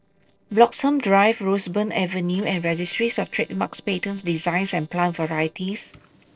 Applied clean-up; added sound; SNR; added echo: neural separator model SepFormer DNS4.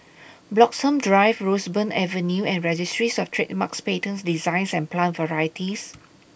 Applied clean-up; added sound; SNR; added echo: none; none; none; none.